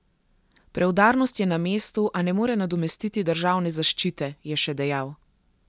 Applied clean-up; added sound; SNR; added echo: none; none; none; none.